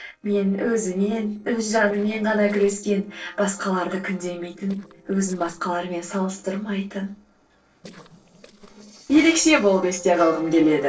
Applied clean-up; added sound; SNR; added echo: neural separator model SepFormer DNS4.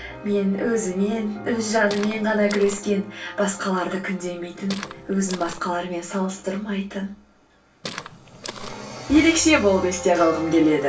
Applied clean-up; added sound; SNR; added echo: none; Walk, footsteps; 13 dB; reverberation time 0.1 s.